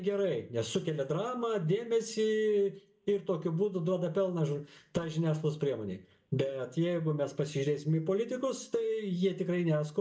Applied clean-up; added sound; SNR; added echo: none; none; none; reverberation time 0.4 s.